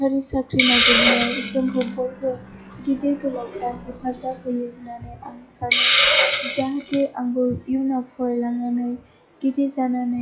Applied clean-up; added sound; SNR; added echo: classical method log-MMSE.